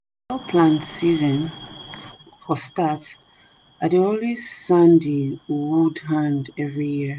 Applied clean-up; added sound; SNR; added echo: none; none; none; none.